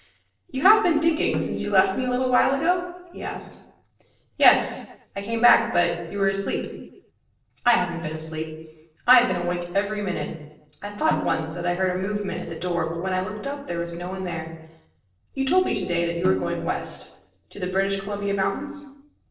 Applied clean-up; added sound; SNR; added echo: neural separator model SepFormer DNS4.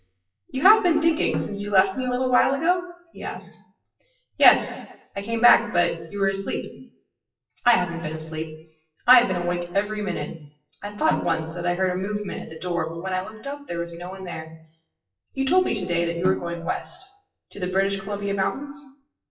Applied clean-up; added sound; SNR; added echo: classical method WPE with log-MMSE.